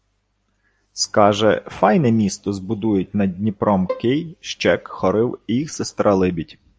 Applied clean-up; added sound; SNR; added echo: none; Bowed string instrument; 14 dB; none.